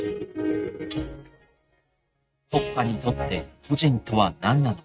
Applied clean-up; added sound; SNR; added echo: neural mask model RNNoise.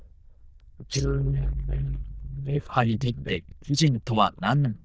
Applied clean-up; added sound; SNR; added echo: neural diffusion model UNIVERSE++.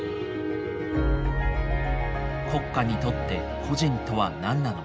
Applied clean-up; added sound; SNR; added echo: none; none; none; none.